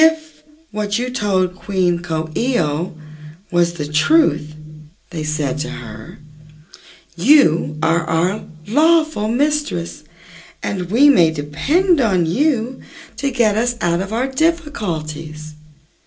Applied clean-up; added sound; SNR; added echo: none; none; none; reverberation time 0.2 s.